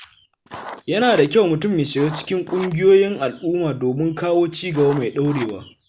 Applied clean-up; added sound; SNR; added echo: none; Writing; 17 dB; none.